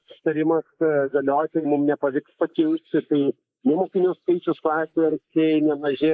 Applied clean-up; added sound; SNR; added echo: neural mask model Resemble Enhance denoiser.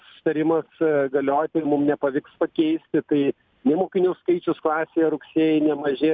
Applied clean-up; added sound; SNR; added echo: none; none; none; none.